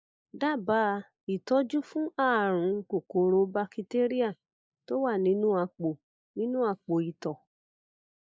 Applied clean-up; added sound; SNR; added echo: neural mask model Resemble Enhance denoiser.